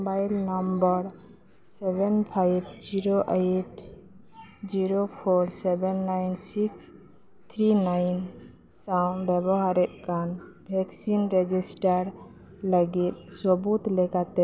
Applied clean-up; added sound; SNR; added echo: none; none; none; none.